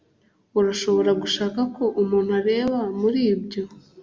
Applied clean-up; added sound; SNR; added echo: none; none; none; none.